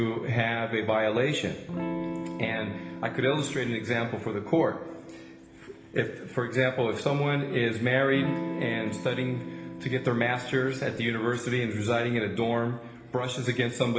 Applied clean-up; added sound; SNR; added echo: none; Electric guitar / Strum; 12 dB; reverberation time 1.1 s.